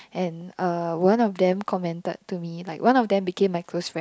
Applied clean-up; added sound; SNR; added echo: none; none; none; none.